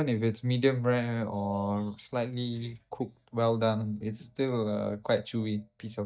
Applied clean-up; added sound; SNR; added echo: neural mask model DeepFilterNet 3.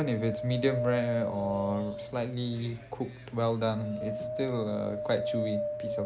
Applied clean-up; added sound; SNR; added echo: none; Wind; 4 dB; none.